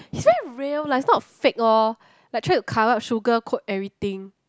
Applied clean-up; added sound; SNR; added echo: none; none; none; none.